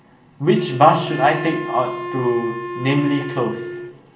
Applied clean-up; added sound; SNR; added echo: none; Wind instrument, woodwind instrument; 9 dB; reverberation time 1.9 s.